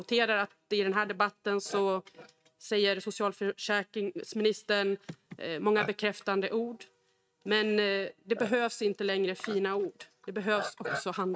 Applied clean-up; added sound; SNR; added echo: neural mask model RNNoise.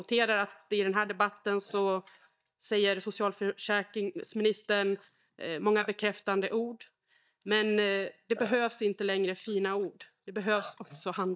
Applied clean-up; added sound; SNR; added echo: neural mask model DeepFilterNet 3.